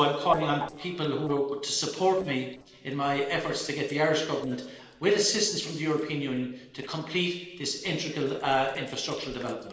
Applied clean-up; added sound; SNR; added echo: neural separator model SepFormer DNS4.